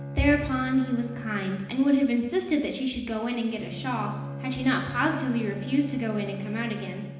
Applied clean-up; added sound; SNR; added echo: none; Bowed string instrument; 11 dB; reverberation time 1.0 s.